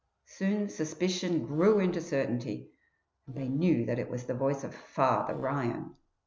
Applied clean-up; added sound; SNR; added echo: neural separator model SepFormer DNS4.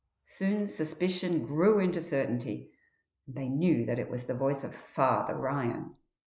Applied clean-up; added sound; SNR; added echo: neural mask model Resemble Enhance denoiser.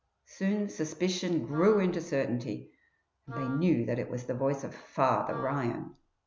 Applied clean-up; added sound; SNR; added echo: none; Wind instrument, woodwind instrument; 15 dB; none.